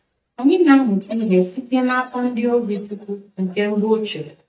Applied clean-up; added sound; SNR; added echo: neural mask model DeepFilterNet 3.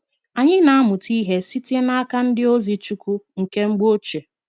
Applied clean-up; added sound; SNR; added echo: none; none; none; none.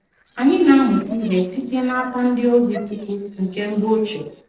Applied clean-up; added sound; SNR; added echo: neural separator model SepFormer DNS4.